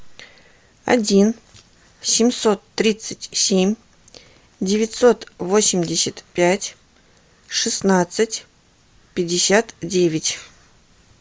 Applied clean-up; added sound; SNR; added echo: none; none; none; none.